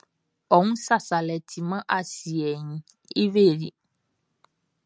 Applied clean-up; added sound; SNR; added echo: none; none; none; none.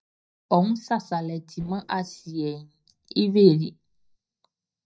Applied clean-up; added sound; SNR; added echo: neural mask model DeepFilterNet 3.